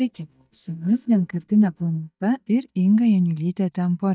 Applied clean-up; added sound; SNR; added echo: neural mask model DeepFilterNet 3.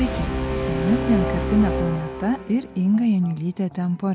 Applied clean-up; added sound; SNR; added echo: none; Brass instrument; 5 dB; none.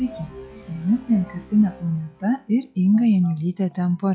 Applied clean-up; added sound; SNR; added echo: classical method log-MMSE.